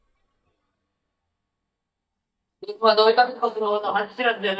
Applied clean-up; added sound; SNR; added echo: neural mask model DeepFilterNet 3.